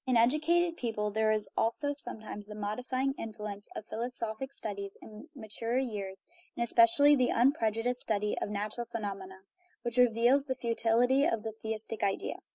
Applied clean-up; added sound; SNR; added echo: none; none; none; none.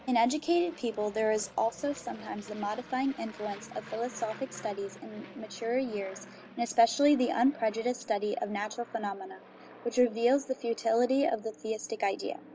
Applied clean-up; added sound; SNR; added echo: none; Aircraft; 19 dB; none.